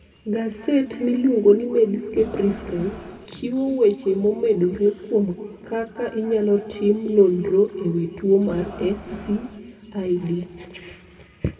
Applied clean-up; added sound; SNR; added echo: none; Crowd; 13 dB; reverberation time 2.3 s.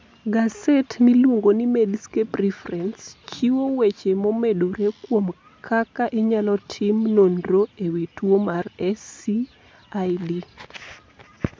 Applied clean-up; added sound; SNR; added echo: none; none; none; none.